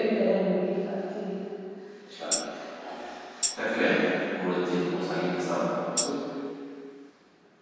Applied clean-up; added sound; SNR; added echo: none; Tambourine; 5 dB; reverberation time 2.2 s.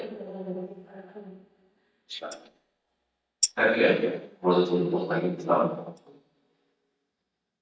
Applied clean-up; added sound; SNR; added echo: neural mask model DeepFilterNet 3.